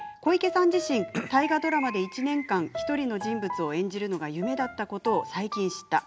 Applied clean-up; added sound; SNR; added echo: none; Bird; 17 dB; none.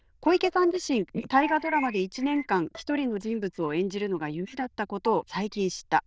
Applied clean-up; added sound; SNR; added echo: neural diffusion model UNIVERSE++.